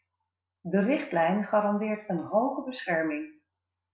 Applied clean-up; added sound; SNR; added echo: none; none; none; none.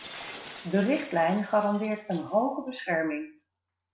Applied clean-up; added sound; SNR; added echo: none; Shatter; 19 dB; none.